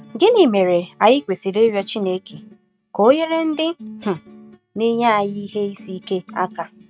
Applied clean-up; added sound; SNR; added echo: neural mask model RNNoise.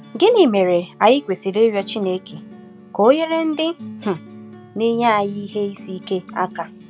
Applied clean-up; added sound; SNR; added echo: none; Acoustic guitar; 20 dB; none.